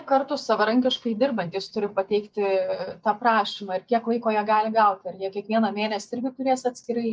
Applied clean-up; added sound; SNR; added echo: neural mask model DeepFilterNet 3.